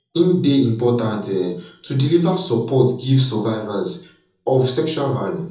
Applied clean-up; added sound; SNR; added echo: none; none; none; reverberation time 0.6 s.